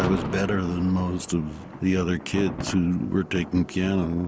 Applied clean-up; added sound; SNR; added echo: none; Thunder; 10 dB; none.